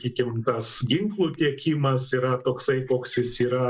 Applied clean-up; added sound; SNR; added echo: neural mask model Resemble Enhance denoiser.